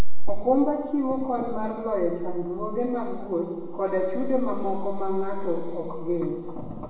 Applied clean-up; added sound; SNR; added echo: none; none; none; reverberation time 1.0 s.